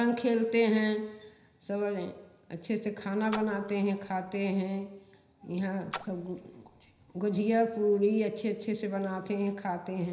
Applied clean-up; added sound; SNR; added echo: none; Splash, splatter; 15 dB; reverberation time 0.9 s.